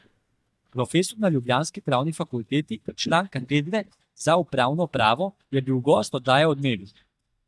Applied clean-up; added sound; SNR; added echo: neural mask model DeepFilterNet 3.